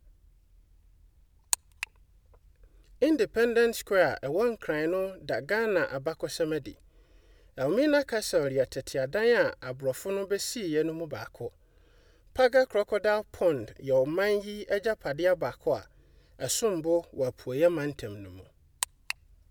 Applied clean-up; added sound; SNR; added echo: none; none; none; none.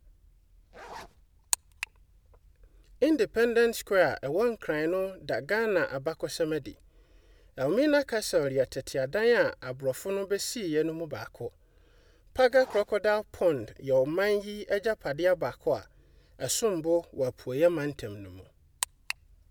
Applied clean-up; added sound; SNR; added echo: none; Zipper (clothing); 17 dB; none.